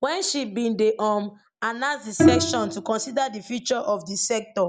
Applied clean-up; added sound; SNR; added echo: none; Bowed string instrument; 0 dB; none.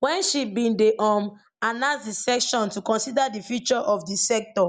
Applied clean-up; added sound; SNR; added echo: none; none; none; none.